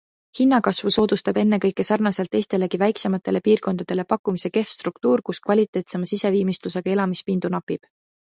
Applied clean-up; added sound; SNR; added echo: none; none; none; none.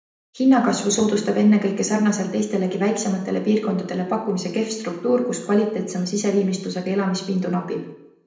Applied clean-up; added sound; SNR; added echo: none; none; none; reverberation time 0.7 s.